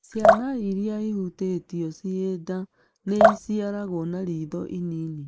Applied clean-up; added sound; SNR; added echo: neural mask model Resemble Enhance denoiser.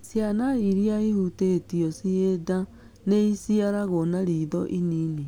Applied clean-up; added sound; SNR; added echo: none; none; none; none.